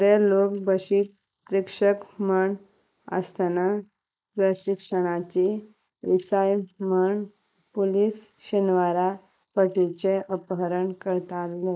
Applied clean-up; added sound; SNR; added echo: neural mask model Resemble Enhance denoiser.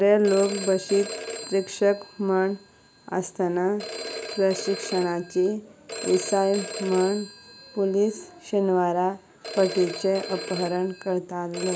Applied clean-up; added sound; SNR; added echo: none; Telephone; 12 dB; none.